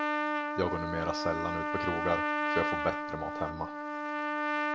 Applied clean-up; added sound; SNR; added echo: none; Trumpet; -3 dB; reverberation time 0.5 s.